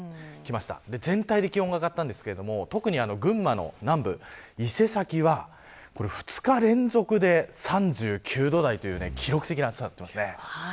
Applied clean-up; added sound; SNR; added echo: none; none; none; none.